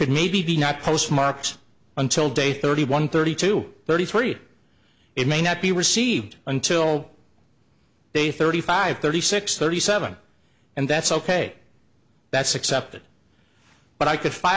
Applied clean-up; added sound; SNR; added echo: none; none; none; none.